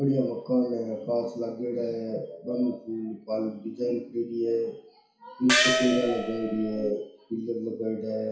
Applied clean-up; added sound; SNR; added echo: none; Gong; -2 dB; reverberation time 0.6 s.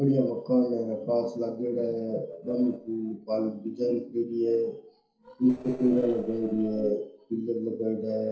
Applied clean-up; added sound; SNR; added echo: neural separator model SepFormer DNS4.